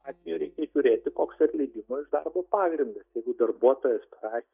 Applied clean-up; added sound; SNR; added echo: neural mask model DeepFilterNet 3.